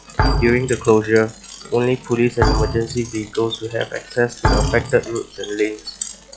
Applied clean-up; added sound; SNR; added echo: classical method log-MMSE.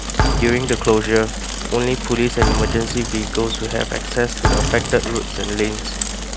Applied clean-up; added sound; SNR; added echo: none; Thump, thud + Mechanisms / Bicycle; 1 dB; none.